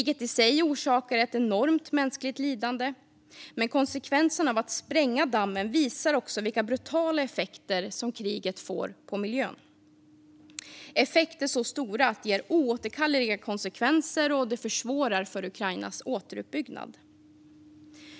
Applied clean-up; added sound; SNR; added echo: none; none; none; none.